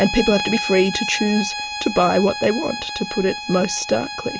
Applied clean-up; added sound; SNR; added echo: none; Bowed string instrument; 8 dB; none.